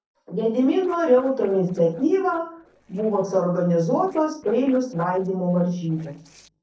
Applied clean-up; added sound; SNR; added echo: neural separator model SepFormer DNS4.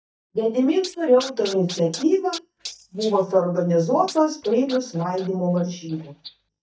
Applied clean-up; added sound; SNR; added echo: neural mask model DeepFilterNet 3.